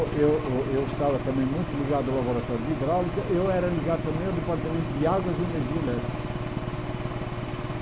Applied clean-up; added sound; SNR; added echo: none; Engine / Aircraft; 3 dB; none.